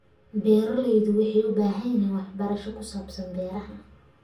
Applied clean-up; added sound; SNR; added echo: none; none; none; reverberation time 0.3 s.